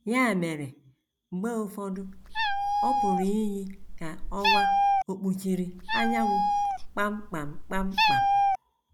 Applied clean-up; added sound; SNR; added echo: none; Meow; -5 dB; none.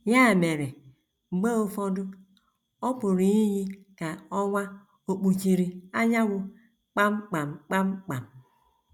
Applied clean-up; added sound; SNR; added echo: none; none; none; none.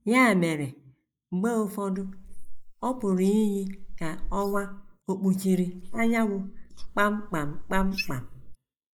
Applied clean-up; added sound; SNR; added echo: neural mask model Resemble Enhance denoiser.